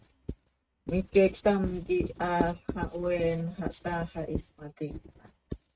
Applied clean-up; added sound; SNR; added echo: neural mask model RNNoise.